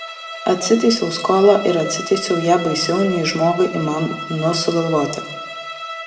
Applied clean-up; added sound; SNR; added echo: none; Bowed string instrument; 12 dB; reverberation time 0.6 s.